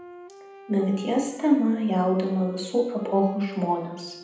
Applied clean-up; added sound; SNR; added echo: none; Wind instrument, woodwind instrument; 19 dB; reverberation time 0.8 s.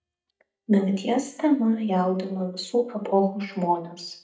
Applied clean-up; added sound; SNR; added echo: neural mask model DeepFilterNet 3.